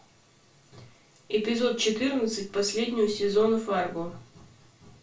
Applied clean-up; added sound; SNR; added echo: none; none; none; reverberation time 0.3 s.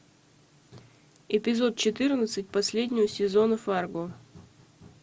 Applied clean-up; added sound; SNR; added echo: none; none; none; none.